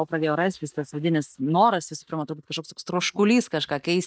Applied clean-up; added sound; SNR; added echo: neural mask model DeepFilterNet 3.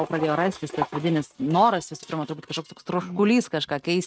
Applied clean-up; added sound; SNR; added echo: neural mask model RNNoise.